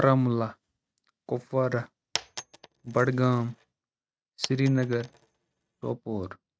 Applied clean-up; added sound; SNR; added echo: neural mask model RNNoise.